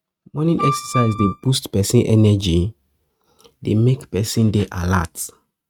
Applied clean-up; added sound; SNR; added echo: neural mask model RNNoise.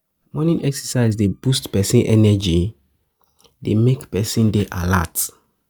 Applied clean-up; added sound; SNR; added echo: neural mask model DeepFilterNet 3.